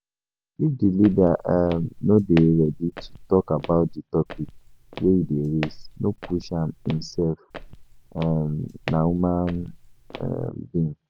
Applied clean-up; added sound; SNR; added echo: none; Walk, footsteps; 16 dB; none.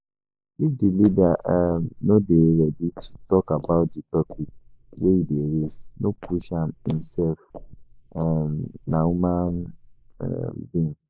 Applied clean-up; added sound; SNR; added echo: neural mask model Resemble Enhance denoiser.